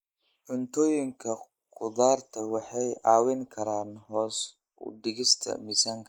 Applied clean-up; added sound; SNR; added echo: neural mask model Resemble Enhance denoiser.